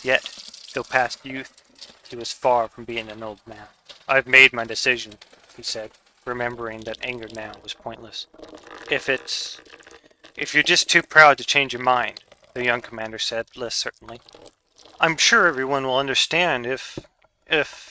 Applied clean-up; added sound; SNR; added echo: neural mask model RNNoise.